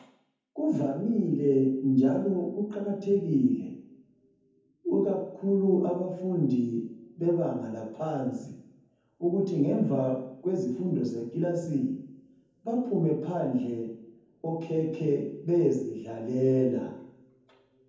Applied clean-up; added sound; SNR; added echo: none; none; none; reverberation time 0.9 s.